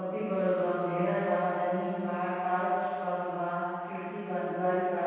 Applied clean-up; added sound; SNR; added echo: none; none; none; reverberation time 2.2 s.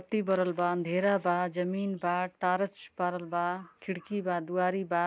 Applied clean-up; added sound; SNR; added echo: none; none; none; none.